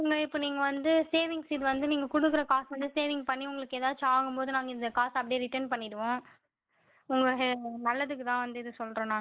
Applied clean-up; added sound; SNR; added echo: neural mask model Resemble Enhance denoiser.